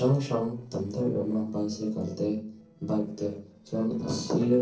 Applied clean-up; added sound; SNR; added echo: neural separator model SepFormer DNS4.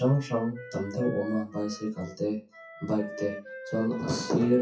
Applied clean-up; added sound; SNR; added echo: classical method WPE with log-MMSE.